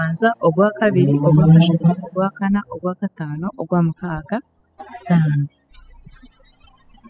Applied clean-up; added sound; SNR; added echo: classical method spectral subtraction.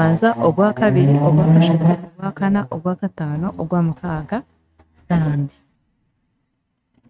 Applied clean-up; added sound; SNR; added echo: neural mask model RNNoise.